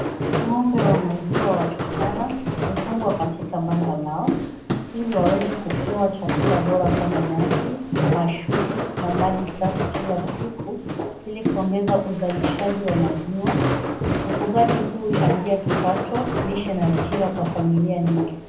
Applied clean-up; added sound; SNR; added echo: none; Walk, footsteps; 1 dB; reverberation time 0.6 s.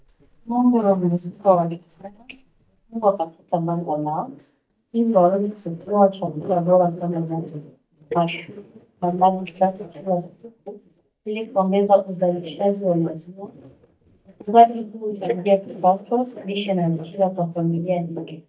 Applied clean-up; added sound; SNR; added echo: neural mask model DeepFilterNet 3.